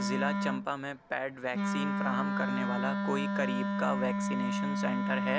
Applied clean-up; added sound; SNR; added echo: none; Wind instrument, woodwind instrument; -3 dB; none.